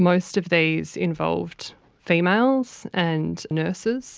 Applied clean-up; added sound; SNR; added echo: none; none; none; none.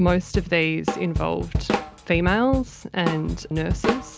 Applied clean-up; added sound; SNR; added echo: none; Drum kit; 4 dB; none.